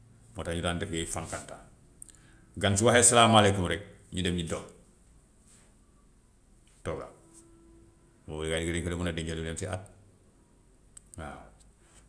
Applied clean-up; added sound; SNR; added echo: none; none; none; none.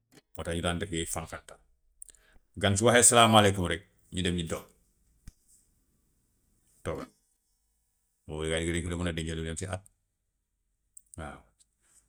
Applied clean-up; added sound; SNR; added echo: neural mask model DeepFilterNet 3.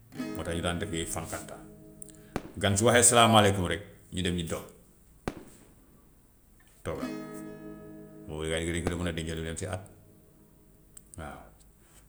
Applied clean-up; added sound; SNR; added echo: none; Acoustic guitar / Strum + Fireworks; 14 dB; none.